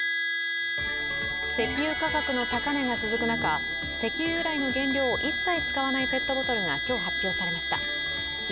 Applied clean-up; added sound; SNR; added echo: none; Harmonica; -3 dB; none.